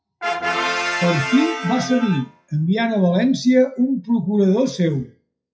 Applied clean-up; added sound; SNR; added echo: classical method WPE with log-MMSE.